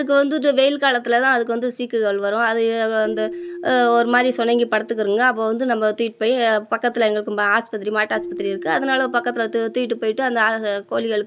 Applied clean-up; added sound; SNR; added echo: none; Keyboard (musical); 18 dB; none.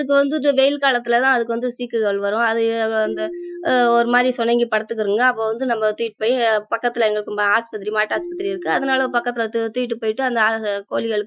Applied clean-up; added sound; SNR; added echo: classical method Wiener filter.